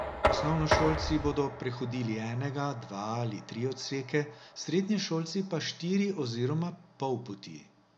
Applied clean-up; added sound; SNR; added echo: none; Knock; 5 dB; none.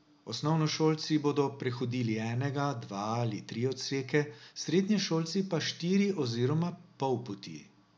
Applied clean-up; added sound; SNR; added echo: none; none; none; none.